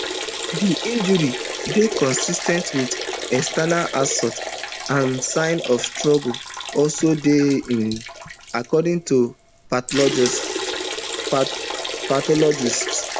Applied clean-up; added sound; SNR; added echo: none; Liquid; 6 dB; none.